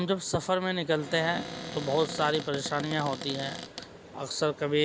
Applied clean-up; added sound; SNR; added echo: none; Cupboard open or close; 10 dB; none.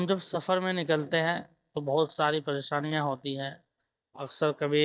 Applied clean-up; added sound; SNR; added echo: neural mask model DeepFilterNet 3.